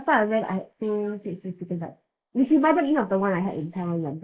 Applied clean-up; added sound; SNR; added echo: neural mask model Resemble Enhance denoiser.